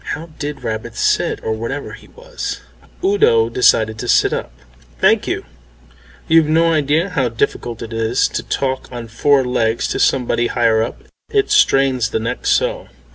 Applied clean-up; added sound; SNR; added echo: none; none; none; none.